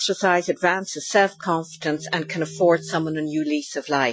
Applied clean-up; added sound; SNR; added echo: classical method Wiener filter.